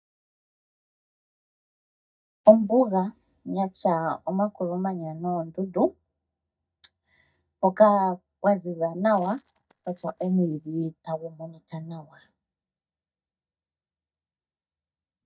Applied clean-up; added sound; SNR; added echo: neural mask model DeepFilterNet 3.